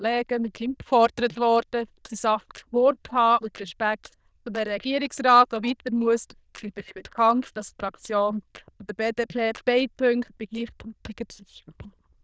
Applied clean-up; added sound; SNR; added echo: neural diffusion model UNIVERSE++.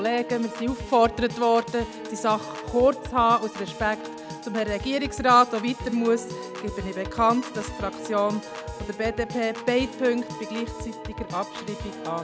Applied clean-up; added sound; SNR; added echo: none; Piano / Organ; 10 dB; none.